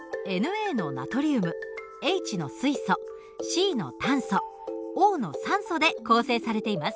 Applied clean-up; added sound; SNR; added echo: none; none; none; none.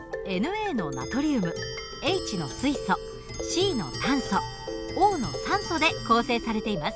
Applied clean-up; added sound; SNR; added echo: none; Clock; 11 dB; none.